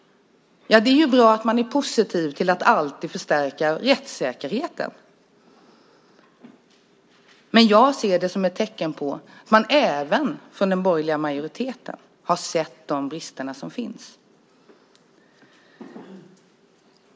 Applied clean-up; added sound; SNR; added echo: none; none; none; none.